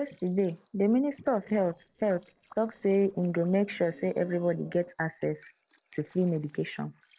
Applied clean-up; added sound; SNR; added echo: neural separator model SepFormer DNS4.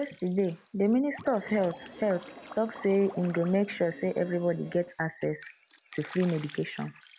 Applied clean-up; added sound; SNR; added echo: none; Drip + Subway, metro, underground / Sliding door; 19 dB; none.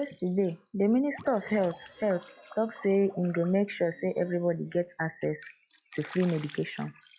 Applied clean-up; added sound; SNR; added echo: classical method log-MMSE.